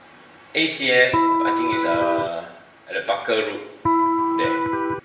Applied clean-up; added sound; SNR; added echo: none; Electric guitar; -4 dB; reverberation time 0.7 s.